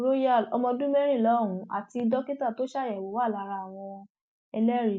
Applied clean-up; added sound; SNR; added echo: none; none; none; none.